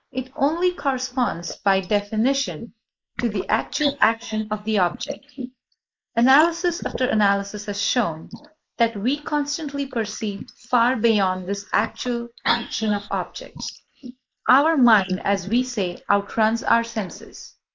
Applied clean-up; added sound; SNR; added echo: neural mask model Resemble Enhance denoiser.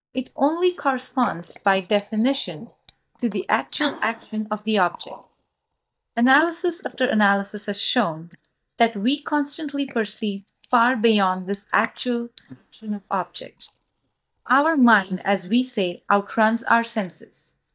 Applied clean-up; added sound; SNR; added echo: neural mask model DeepFilterNet 3.